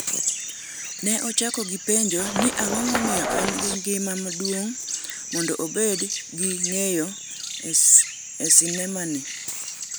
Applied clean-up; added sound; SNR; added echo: none; Run; 3 dB; none.